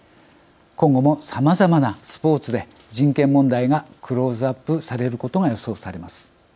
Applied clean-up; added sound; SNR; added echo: none; none; none; none.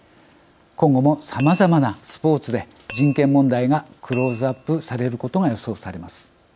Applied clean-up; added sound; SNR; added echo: none; Glass; 16 dB; none.